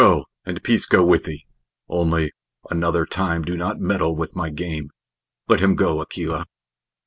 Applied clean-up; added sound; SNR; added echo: none; none; none; none.